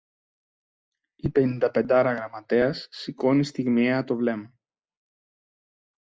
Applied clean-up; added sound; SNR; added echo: none; none; none; none.